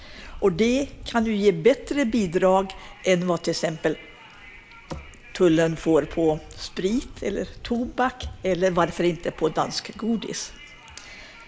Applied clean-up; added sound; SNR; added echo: none; Wind; 19 dB; none.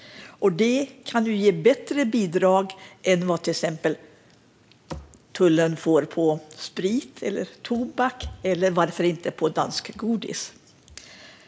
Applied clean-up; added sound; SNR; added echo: none; none; none; none.